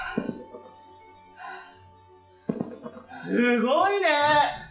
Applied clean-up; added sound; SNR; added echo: classical method log-MMSE.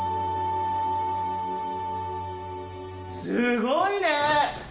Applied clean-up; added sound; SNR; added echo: none; none; none; none.